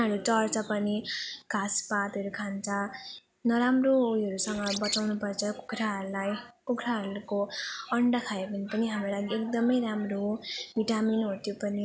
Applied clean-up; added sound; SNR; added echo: none; Bird; 8 dB; none.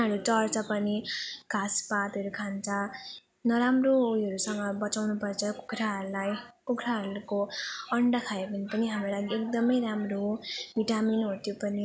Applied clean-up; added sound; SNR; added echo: none; none; none; none.